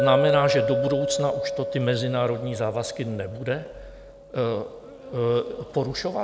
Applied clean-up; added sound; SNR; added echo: none; Chink, clink; 2 dB; none.